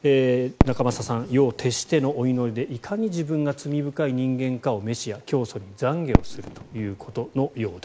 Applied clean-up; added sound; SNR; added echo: none; Fireworks; 6 dB; none.